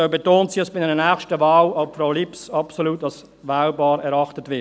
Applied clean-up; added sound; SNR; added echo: none; none; none; none.